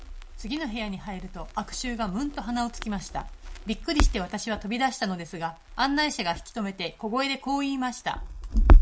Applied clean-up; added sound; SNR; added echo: none; Crackle; -4 dB; none.